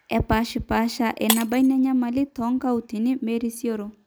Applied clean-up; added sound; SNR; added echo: none; Shatter; 12 dB; none.